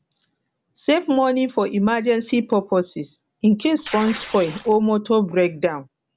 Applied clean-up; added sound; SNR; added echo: none; Tearing; 14 dB; none.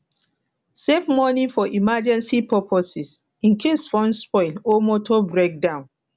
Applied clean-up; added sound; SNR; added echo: none; none; none; none.